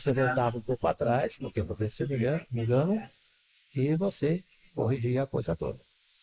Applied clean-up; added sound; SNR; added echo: neural mask model Resemble Enhance denoiser.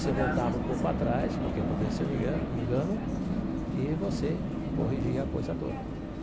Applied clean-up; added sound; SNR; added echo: none; Vehicle; -3 dB; none.